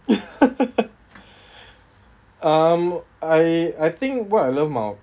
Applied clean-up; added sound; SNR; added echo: none; none; none; none.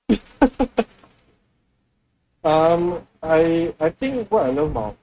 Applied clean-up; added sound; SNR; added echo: neural mask model RNNoise.